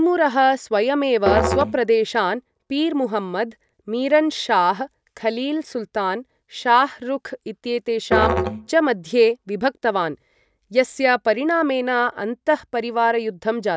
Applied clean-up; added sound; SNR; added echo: none; Musical instrument; 6 dB; none.